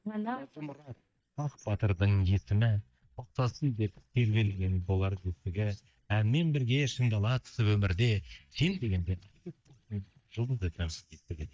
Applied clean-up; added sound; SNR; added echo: neural mask model DeepFilterNet 3.